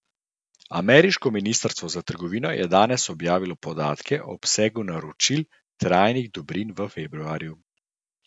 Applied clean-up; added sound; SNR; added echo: none; none; none; none.